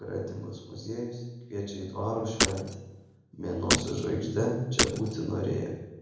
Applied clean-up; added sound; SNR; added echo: none; Shatter; -2 dB; reverberation time 0.9 s.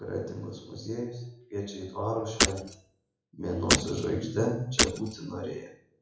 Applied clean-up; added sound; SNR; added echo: classical method WPE with log-MMSE.